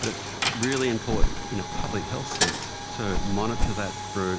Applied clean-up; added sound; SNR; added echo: none; Coin (dropping) + Bird; -3 dB; none.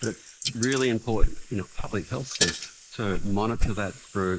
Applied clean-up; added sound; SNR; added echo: neural mask model Resemble Enhance denoiser.